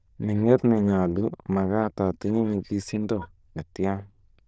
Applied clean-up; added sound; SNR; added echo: neural diffusion model UNIVERSE++.